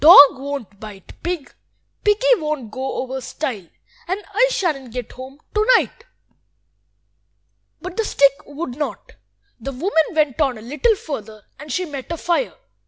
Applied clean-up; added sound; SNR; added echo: none; none; none; none.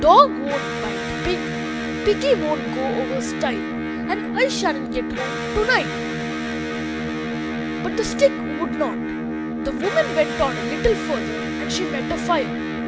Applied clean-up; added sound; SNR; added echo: none; Electric guitar; 2 dB; none.